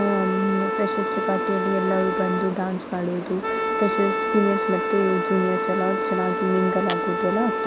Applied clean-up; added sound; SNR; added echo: none; Wind instrument, woodwind instrument; 2 dB; none.